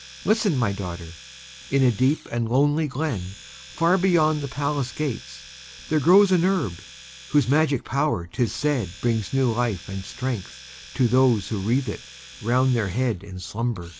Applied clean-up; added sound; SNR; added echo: none; Domestic sounds, home sounds; 20 dB; none.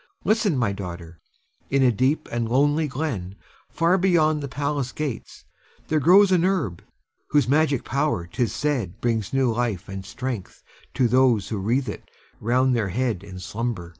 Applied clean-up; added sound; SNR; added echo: none; none; none; none.